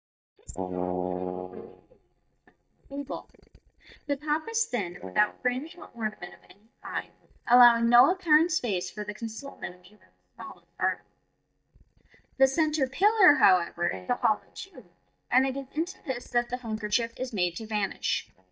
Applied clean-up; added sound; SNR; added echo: neural mask model DeepFilterNet 3.